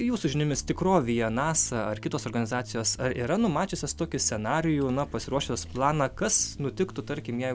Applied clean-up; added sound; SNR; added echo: none; Bass guitar; 17 dB; none.